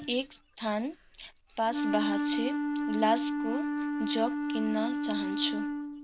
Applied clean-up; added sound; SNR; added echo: none; Wind instrument, woodwind instrument; -1 dB; none.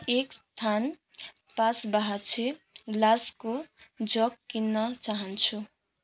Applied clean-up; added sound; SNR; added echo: none; none; none; none.